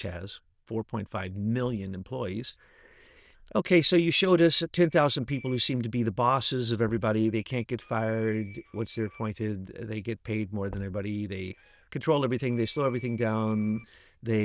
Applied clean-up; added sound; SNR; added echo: neural diffusion model UNIVERSE++.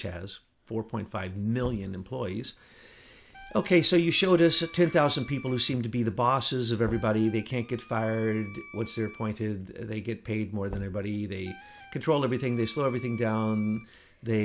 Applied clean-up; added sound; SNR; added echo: none; Knock / Wood + Wind instrument, woodwind instrument; 18 dB; none.